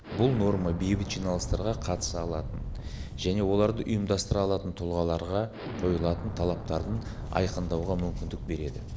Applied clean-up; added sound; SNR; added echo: none; Explosion; 8 dB; none.